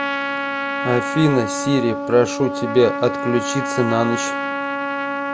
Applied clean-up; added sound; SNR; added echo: none; Trumpet; 3 dB; none.